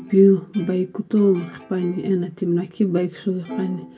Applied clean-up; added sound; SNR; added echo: none; Plucked string instrument; 19 dB; reverberation time 0.1 s.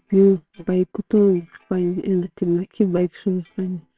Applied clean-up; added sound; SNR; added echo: neural separator model SepFormer WHAMR!.